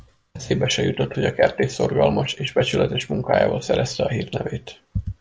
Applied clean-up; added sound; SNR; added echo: none; none; none; none.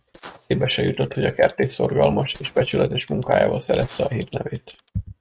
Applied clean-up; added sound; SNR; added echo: neural mask model RNNoise.